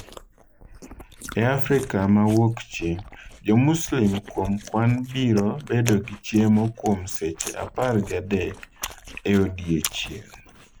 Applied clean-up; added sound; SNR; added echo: neural mask model Resemble Enhance denoiser.